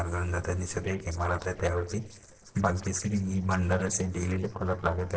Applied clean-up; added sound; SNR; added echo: neural separator model SepFormer DNS4.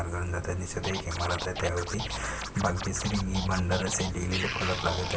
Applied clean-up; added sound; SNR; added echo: none; Scratching (performance technique); 8 dB; reverberation time 1.6 s.